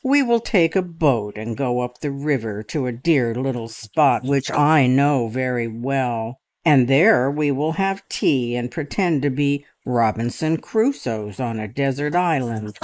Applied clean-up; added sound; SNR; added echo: neural mask model Resemble Enhance denoiser.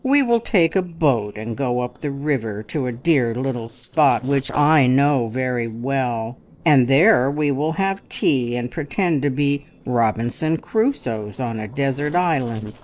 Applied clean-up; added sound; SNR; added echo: neural separator model SepFormer DNS4.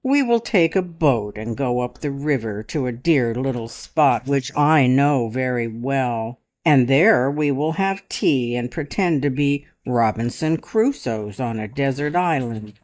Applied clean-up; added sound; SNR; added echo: neural mask model DeepFilterNet 3.